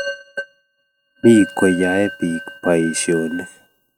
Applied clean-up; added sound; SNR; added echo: neural mask model RNNoise.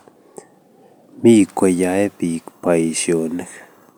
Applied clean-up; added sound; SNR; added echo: none; none; none; none.